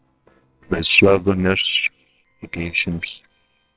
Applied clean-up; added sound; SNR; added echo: neural separator model SepFormer WHAMR!.